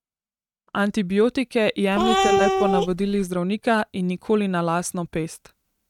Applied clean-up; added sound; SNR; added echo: neural mask model RNNoise.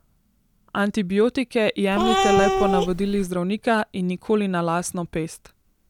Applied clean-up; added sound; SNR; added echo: none; Cat; -2 dB; none.